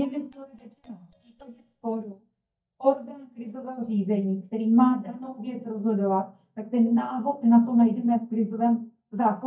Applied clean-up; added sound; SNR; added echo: neural mask model DeepFilterNet 3.